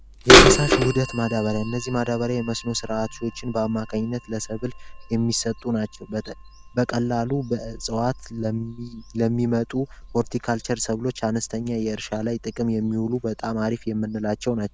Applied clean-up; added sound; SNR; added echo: none; Bird vocalization, bird call, bird song / Telephone; 1 dB; none.